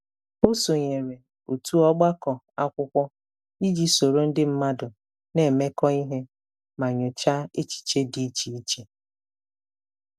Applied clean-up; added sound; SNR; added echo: none; none; none; none.